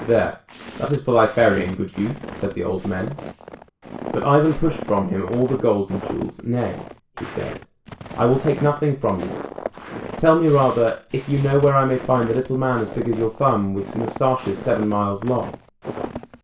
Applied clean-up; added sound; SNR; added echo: none; Walk, footsteps; 13 dB; reverberation time 0.3 s.